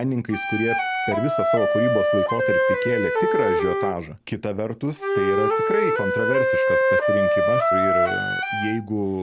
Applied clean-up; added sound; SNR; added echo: none; Wind instrument, woodwind instrument; -5 dB; none.